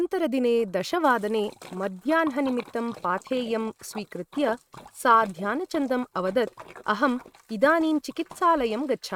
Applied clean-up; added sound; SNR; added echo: neural mask model RNNoise.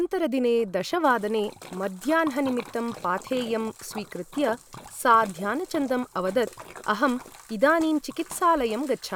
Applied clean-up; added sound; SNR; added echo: none; Splash, splatter; 18 dB; none.